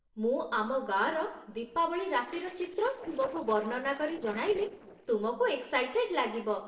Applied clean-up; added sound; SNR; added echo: neural separator model SepFormer DNS4.